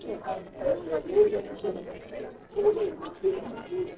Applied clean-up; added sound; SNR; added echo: neural separator model SepFormer DNS4.